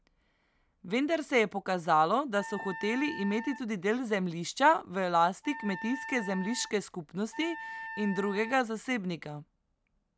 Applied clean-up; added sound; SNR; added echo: none; Wind instrument, woodwind instrument; 12 dB; none.